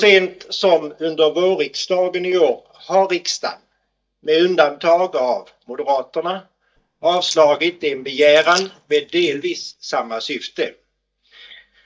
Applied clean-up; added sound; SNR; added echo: neural mask model DeepFilterNet 3.